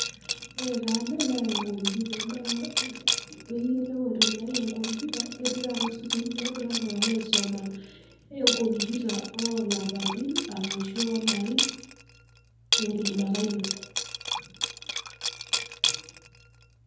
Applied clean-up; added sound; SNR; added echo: none; Liquid; 1 dB; reverberation time 1.0 s.